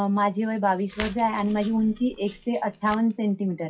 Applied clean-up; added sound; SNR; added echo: classical method WPE with log-MMSE.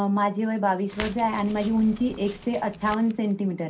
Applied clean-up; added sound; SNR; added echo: none; Crackle; 16 dB; reverberation time 0.3 s.